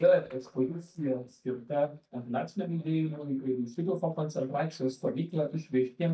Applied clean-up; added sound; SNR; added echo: neural mask model DeepFilterNet 3.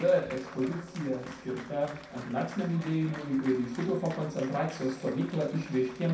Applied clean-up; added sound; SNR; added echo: none; Applause; 16 dB; reverberation time 0.6 s.